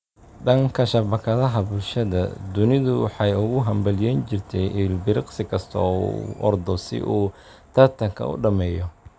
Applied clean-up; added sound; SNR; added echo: none; none; none; none.